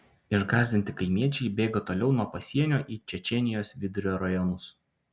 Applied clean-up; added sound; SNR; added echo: none; none; none; none.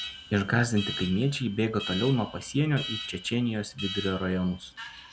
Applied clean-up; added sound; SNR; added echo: none; Alarm; 11 dB; none.